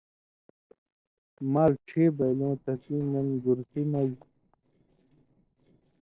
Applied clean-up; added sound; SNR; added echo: neural separator model SepFormer DNS4.